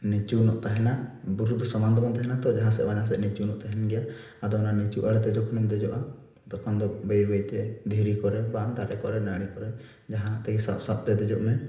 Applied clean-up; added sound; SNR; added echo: none; none; none; reverberation time 0.9 s.